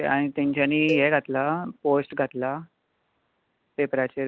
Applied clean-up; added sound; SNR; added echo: none; Cowbell; 11 dB; none.